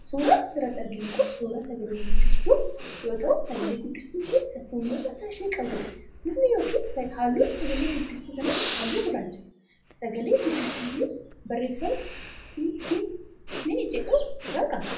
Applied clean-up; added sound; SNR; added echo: none; Breathing; 0 dB; reverberation time 0.6 s.